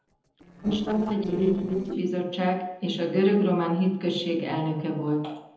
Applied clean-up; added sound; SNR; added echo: neural separator model SepFormer DNS4.